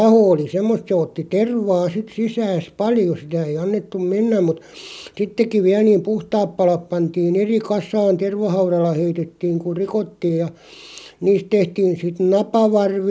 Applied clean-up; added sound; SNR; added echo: none; none; none; none.